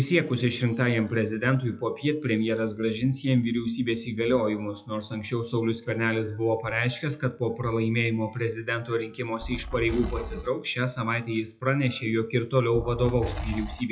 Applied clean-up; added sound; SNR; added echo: classical method WPE with log-MMSE.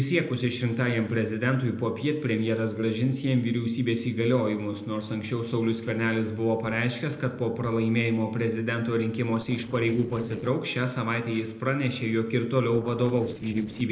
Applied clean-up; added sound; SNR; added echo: neural separator model SepFormer DNS4.